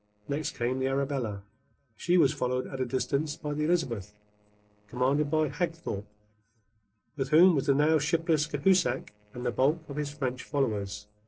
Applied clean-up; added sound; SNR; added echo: neural separator model SepFormer DNS4.